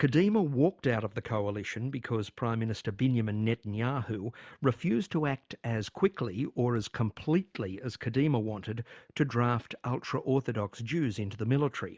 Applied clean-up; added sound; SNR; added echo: none; none; none; none.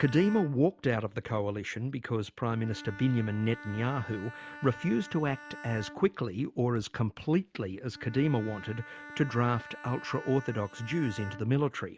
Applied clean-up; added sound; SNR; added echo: none; Bowed string instrument; 17 dB; none.